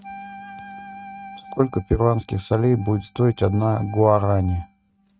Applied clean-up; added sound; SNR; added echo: neural mask model RNNoise.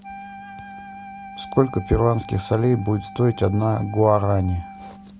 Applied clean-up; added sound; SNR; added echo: none; Wind instrument, woodwind instrument; 16 dB; none.